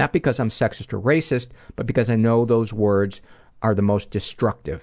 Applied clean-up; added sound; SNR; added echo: none; none; none; none.